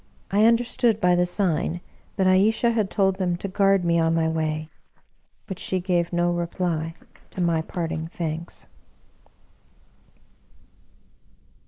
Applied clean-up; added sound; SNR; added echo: neural mask model Resemble Enhance denoiser.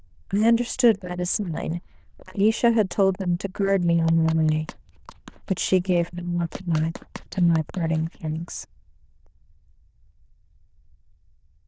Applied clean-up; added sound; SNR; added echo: neural diffusion model UNIVERSE++.